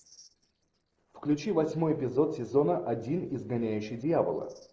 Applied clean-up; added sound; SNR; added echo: neural separator model SepFormer DNS4.